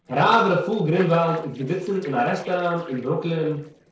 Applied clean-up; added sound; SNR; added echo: neural separator model SepFormer DNS4.